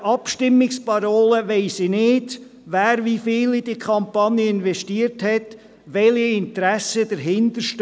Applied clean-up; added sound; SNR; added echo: none; none; none; none.